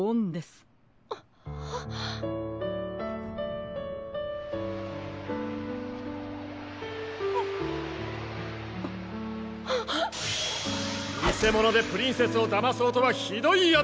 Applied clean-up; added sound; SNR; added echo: none; none; none; none.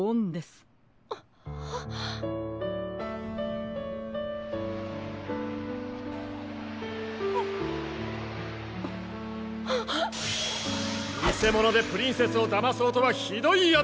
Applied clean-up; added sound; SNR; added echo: none; Electric guitar; 13 dB; none.